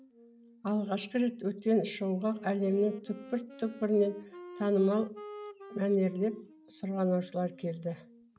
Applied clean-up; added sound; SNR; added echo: none; Wind instrument, woodwind instrument; 19 dB; none.